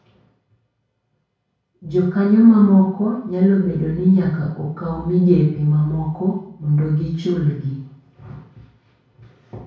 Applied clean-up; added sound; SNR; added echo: none; none; none; reverberation time 0.6 s.